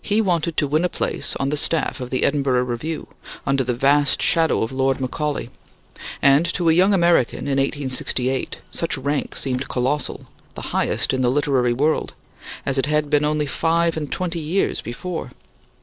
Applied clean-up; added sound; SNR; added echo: neural separator model SepFormer DNS4.